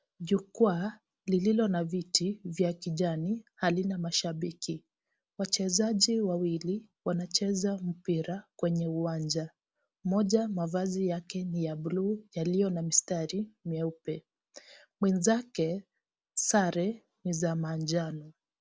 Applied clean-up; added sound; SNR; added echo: none; none; none; none.